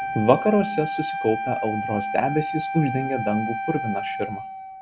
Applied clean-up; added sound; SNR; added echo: none; Wind instrument, woodwind instrument; 5 dB; none.